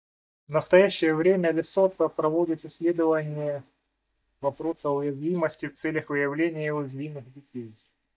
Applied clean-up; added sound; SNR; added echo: neural mask model DeepFilterNet 3.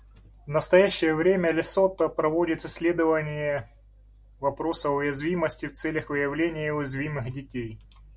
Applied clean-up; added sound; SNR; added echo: none; none; none; none.